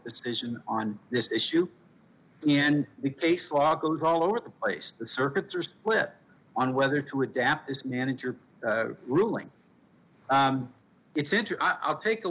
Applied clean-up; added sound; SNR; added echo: none; none; none; none.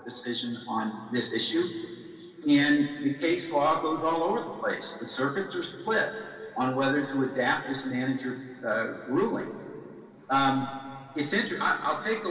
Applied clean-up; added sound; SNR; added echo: none; none; none; reverberation time 2.4 s.